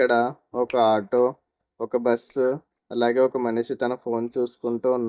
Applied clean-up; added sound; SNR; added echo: neural mask model DeepFilterNet 3.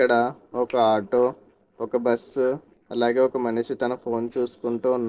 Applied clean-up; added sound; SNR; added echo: neural separator model SepFormer DNS4.